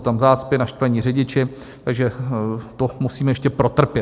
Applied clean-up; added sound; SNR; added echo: none; none; none; none.